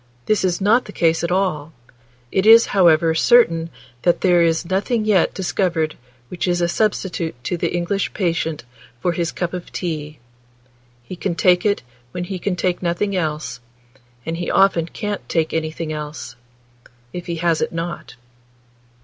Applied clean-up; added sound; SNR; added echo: none; none; none; none.